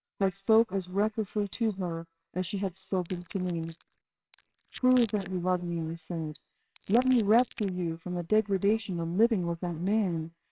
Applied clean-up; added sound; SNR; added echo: neural separator model SepFormer WHAMR!.